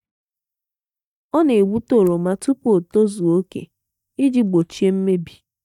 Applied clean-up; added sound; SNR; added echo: neural mask model DeepFilterNet 3.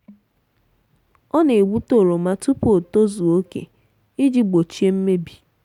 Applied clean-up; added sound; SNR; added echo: none; none; none; none.